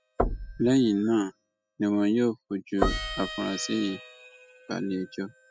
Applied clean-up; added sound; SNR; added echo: classical method spectral subtraction.